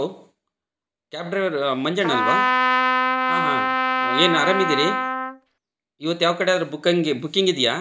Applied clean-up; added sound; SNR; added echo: none; Trumpet; -2 dB; none.